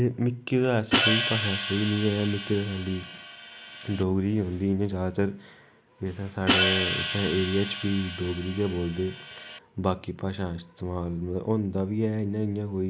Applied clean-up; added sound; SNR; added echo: none; Hi-hat; 2 dB; none.